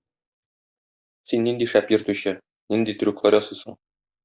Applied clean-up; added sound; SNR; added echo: neural mask model DeepFilterNet 3.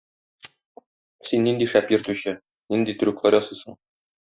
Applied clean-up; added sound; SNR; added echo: classical method Wiener filter.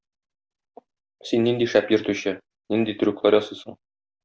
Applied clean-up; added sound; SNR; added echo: none; none; none; none.